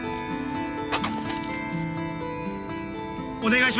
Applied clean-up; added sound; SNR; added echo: none; Wind instrument, woodwind instrument; 9 dB; none.